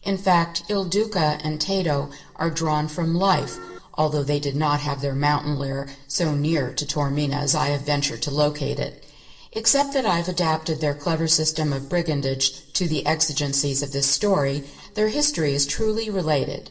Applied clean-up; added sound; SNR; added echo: none; Piano; 14 dB; reverberation time 0.7 s.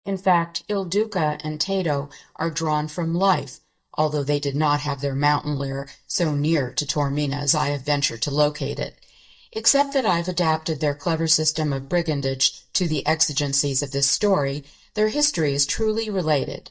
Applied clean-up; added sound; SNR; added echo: neural mask model DeepFilterNet 3.